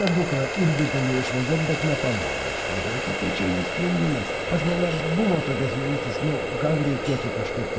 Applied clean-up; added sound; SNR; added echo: none; Water tap, faucet; 3 dB; none.